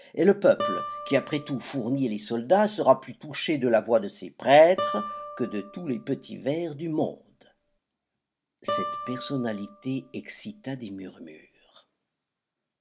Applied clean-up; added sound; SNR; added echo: none; Guitar; 11 dB; none.